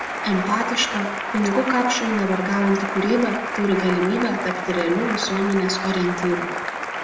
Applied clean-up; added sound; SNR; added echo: none; Applause; 5 dB; reverberation time 0.7 s.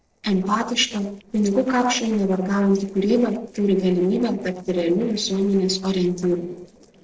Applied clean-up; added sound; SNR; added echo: neural separator model SepFormer DNS4.